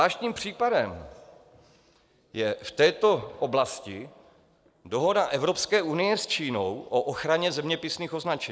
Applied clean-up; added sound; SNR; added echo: none; none; none; none.